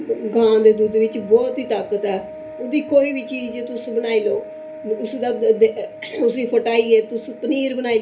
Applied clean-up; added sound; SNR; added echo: none; Wind instrument, woodwind instrument; 16 dB; reverberation time 0.3 s.